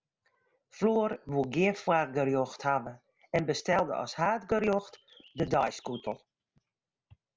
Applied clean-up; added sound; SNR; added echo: none; none; none; none.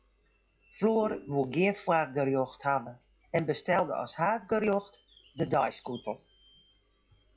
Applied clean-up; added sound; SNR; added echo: classical method log-MMSE.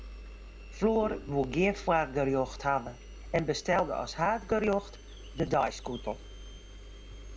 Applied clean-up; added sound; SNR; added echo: none; Organ + Engine; 13 dB; none.